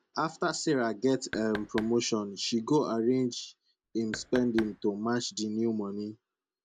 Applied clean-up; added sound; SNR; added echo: none; Knock; 13 dB; none.